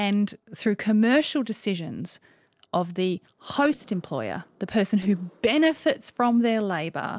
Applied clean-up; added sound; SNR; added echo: neural separator model SepFormer DNS4.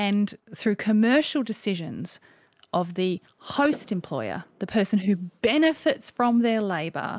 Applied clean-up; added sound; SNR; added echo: neural mask model Resemble Enhance denoiser.